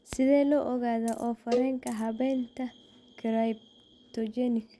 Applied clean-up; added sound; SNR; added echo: none; Coin (dropping) + Cowbell; 7 dB; none.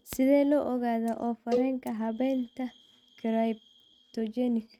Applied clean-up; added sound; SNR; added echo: neural mask model RNNoise.